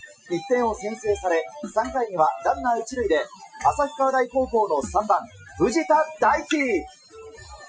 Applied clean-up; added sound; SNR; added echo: classical method Wiener filter.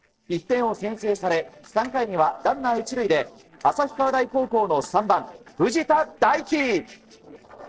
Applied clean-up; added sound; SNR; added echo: neural separator model SepFormer DNS4.